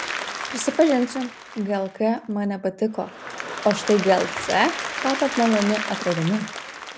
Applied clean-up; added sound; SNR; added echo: none; Applause / Crowd; 8 dB; none.